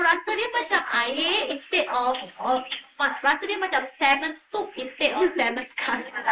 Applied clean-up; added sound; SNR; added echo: neural mask model Resemble Enhance denoiser.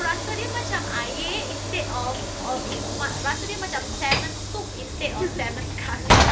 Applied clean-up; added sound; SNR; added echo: none; Sliding door / Train; -4 dB; none.